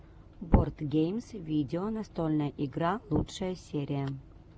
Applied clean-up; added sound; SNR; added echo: none; none; none; none.